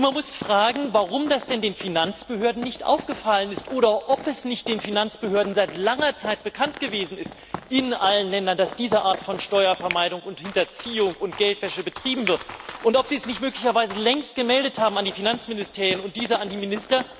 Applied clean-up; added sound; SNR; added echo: none; Run + Finger snapping; 15 dB; none.